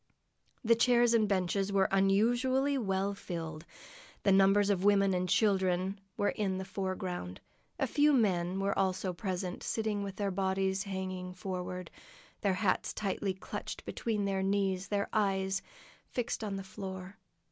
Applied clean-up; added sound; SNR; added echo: none; none; none; none.